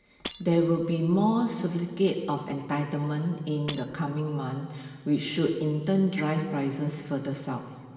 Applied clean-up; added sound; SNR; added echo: none; Shatter; 15 dB; reverberation time 2.3 s.